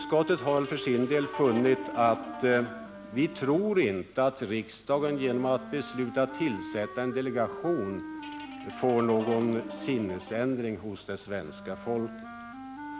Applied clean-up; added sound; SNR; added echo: none; Guitar + Wind instrument, woodwind instrument; 12 dB; none.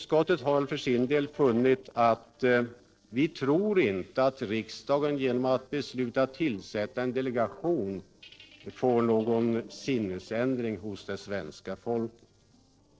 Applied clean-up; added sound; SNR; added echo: neural separator model SepFormer DNS4.